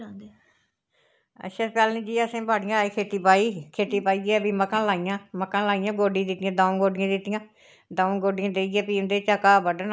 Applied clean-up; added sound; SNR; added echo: none; none; none; none.